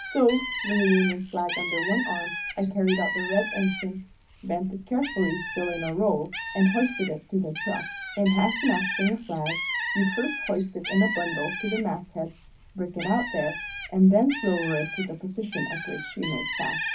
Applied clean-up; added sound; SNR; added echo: none; Bird; 6 dB; reverberation time 0.3 s.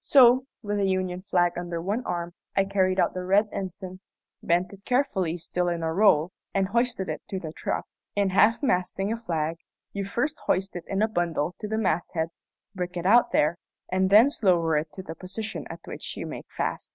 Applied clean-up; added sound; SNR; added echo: none; none; none; none.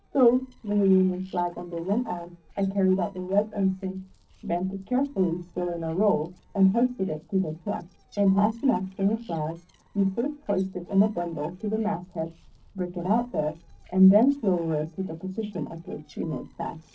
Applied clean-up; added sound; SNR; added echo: neural separator model SepFormer DNS4.